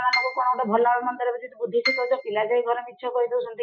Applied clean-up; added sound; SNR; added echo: classical method Wiener filter.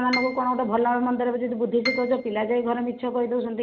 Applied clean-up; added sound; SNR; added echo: none; Piano; 12 dB; none.